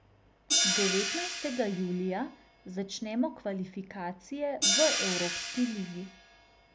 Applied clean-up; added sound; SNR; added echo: none; Hi-hat; -2 dB; none.